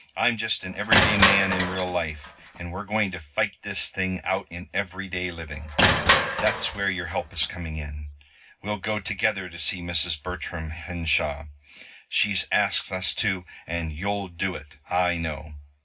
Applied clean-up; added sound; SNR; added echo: none; Crushing; -1 dB; reverberation time 0.4 s.